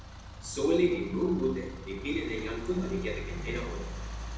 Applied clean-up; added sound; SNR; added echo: none; Idling / Engine starting / Accelerating, revving, vroom / Car; 9 dB; reverberation time 0.9 s.